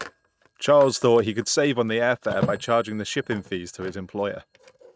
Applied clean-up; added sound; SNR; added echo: neural mask model RNNoise.